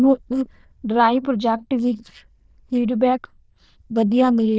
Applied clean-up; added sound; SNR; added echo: neural diffusion model UNIVERSE++.